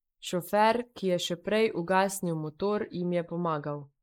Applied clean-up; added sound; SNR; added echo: neural mask model Resemble Enhance denoiser.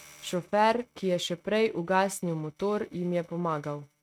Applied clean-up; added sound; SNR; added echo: neural mask model RNNoise.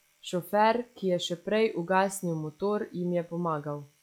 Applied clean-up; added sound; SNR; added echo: classical method log-MMSE.